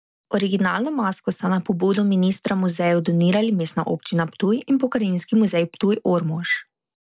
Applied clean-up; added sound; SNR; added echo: none; none; none; none.